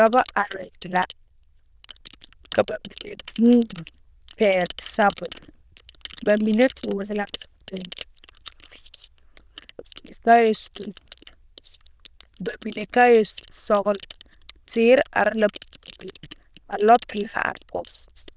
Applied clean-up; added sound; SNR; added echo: neural diffusion model UNIVERSE++.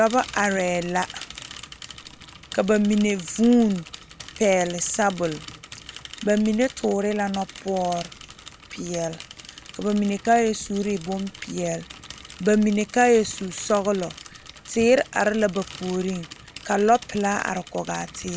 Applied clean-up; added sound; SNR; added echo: none; Mechanisms / Bicycle; 17 dB; none.